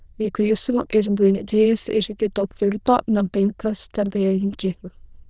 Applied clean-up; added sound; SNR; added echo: neural diffusion model UNIVERSE++.